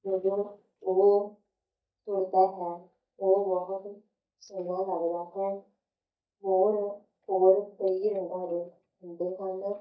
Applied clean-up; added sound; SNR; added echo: neural mask model DeepFilterNet 3.